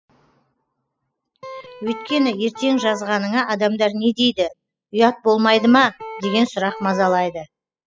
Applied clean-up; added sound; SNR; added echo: classical method spectral subtraction.